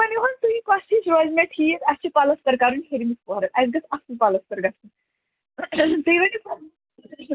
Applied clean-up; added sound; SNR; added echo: none; none; none; none.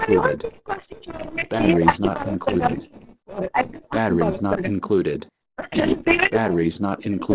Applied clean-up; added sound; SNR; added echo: neural separator model SepFormer DNS4.